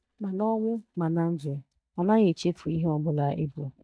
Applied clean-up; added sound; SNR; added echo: neural mask model DeepFilterNet 3.